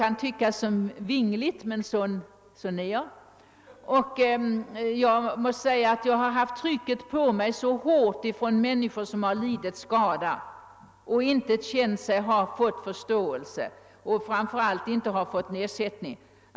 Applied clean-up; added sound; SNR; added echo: none; none; none; none.